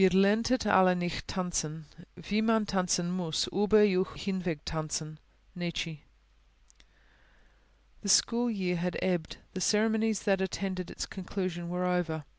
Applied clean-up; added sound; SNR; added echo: none; none; none; none.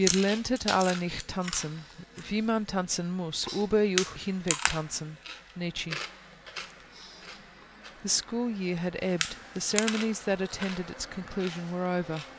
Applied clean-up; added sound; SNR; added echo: none; Chewing, mastication; 7 dB; none.